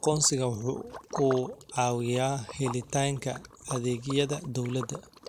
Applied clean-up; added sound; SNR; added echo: none; Liquid; 15 dB; none.